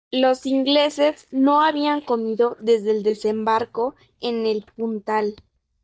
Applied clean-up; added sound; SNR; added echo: neural mask model DeepFilterNet 3.